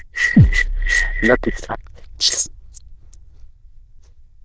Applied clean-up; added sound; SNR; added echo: neural diffusion model UNIVERSE++.